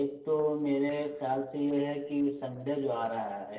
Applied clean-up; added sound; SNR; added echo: neural separator model SepFormer DNS4.